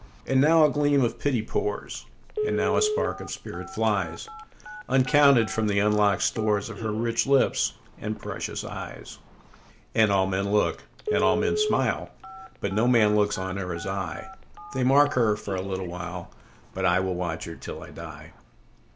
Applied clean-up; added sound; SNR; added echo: none; Telephone; 10 dB; none.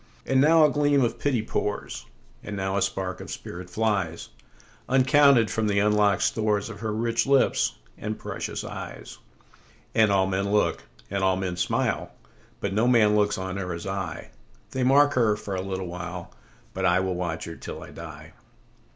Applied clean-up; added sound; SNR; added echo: none; none; none; none.